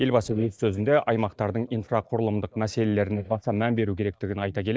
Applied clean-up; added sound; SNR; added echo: neural mask model DeepFilterNet 3.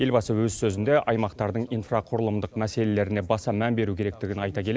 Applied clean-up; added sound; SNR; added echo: none; none; none; none.